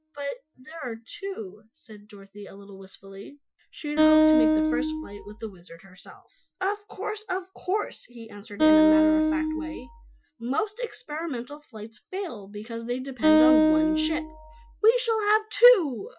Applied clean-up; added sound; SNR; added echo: classical method Wiener filter.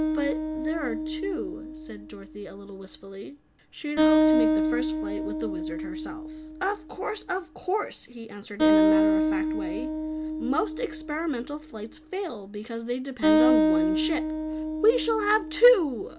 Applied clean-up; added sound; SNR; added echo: none; Acoustic guitar; -3 dB; none.